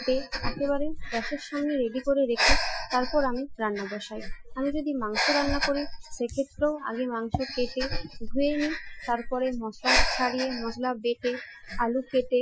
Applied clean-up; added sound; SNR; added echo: classical method Wiener filter.